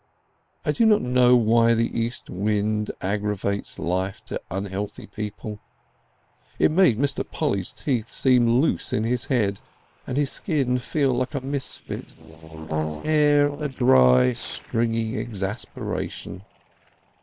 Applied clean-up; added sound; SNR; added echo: neural separator model SepFormer WHAM!.